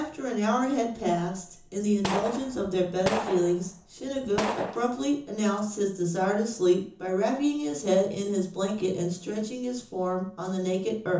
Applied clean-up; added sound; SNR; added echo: none; Gunshot, gunfire; 8 dB; reverberation time 0.6 s.